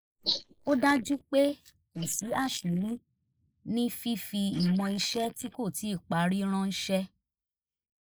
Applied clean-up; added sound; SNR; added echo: neural mask model Resemble Enhance denoiser.